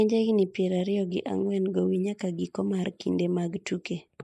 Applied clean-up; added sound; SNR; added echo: neural mask model Resemble Enhance denoiser.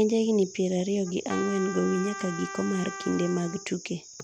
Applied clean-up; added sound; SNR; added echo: none; Trumpet; 12 dB; none.